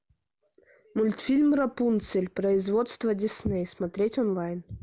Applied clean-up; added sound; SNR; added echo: none; none; none; none.